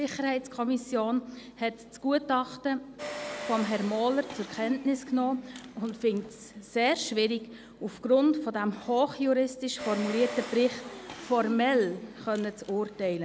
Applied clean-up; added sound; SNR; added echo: none; Engine; 15 dB; none.